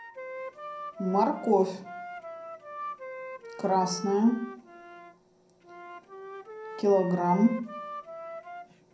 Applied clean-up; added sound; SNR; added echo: none; Wind instrument, woodwind instrument; 12 dB; reverberation time 0.5 s.